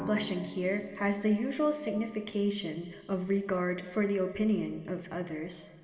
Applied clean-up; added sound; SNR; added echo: none; Drum; 17 dB; reverberation time 2.1 s.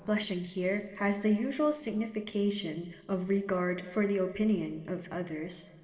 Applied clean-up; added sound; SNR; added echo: neural separator model SepFormer DNS4.